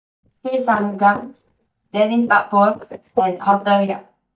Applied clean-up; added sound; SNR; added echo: neural mask model DeepFilterNet 3.